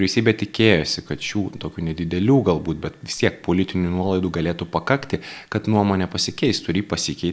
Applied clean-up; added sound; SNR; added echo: none; none; none; none.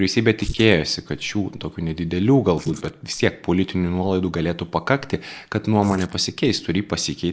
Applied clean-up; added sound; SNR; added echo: neural mask model Resemble Enhance denoiser.